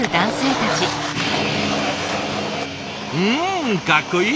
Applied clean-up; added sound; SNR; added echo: none; Bowed string instrument; 15 dB; none.